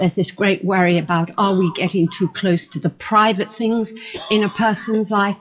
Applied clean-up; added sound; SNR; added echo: classical method WPE with log-MMSE.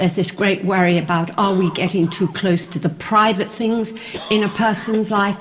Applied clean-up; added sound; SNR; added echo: none; Cough; 19 dB; reverberation time 1.5 s.